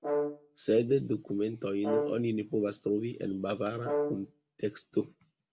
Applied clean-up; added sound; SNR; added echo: none; Brass instrument; 5 dB; none.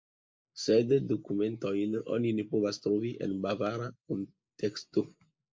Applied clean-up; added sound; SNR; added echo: neural mask model Resemble Enhance denoiser.